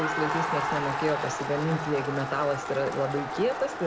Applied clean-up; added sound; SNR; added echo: none; Crowd; 2 dB; none.